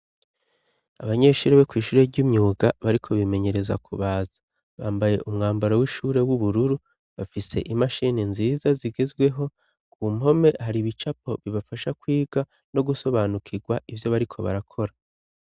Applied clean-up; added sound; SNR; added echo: none; none; none; none.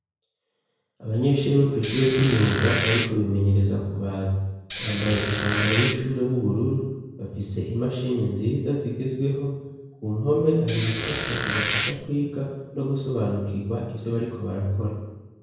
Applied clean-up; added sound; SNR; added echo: none; Squeak; -2 dB; reverberation time 1.0 s.